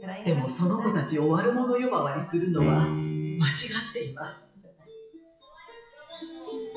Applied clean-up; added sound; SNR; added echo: classical method WPE with log-MMSE.